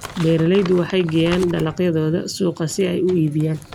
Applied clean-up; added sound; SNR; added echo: none; Crumpling, crinkling; 18 dB; none.